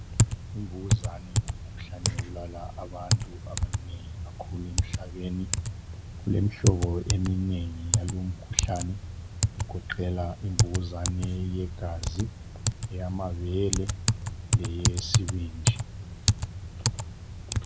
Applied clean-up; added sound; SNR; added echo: none; Typing; -3 dB; none.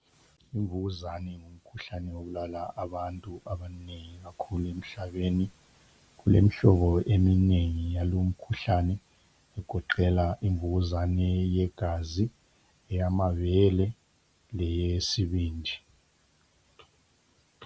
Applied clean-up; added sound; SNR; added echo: none; none; none; none.